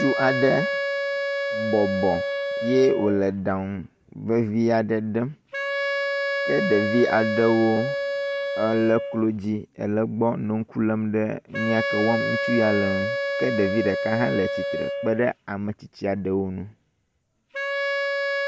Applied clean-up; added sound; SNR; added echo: none; Wind instrument, woodwind instrument; 3 dB; none.